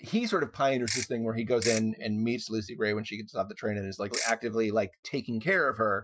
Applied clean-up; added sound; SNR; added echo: classical method Wiener filter.